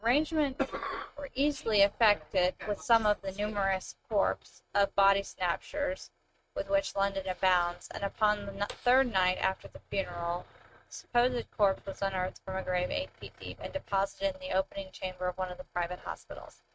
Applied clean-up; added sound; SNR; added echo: neural mask model RNNoise.